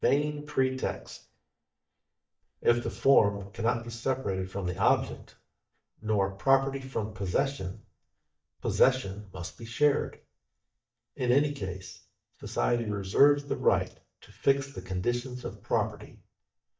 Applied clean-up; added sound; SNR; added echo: neural mask model DeepFilterNet 3.